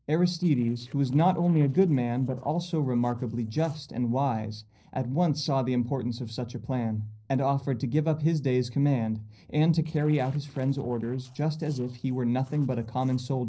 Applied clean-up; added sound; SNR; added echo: neural separator model SepFormer DNS4.